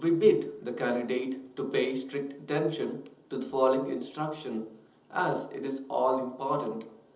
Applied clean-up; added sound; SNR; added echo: none; none; none; reverberation time 1.2 s.